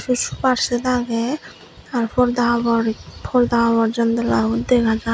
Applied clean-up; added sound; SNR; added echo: none; none; none; none.